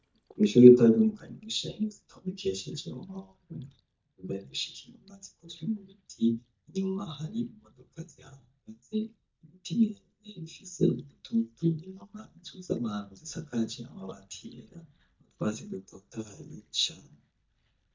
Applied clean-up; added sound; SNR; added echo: neural mask model DeepFilterNet 3.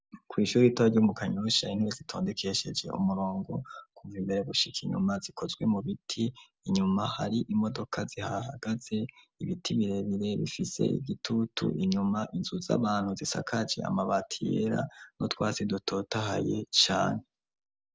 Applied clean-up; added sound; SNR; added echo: none; none; none; none.